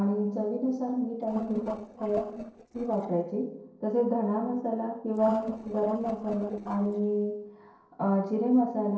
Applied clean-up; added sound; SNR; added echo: neural separator model SepFormer DNS4.